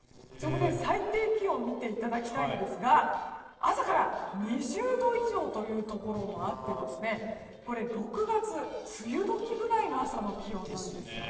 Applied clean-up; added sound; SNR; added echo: neural separator model SepFormer DNS4.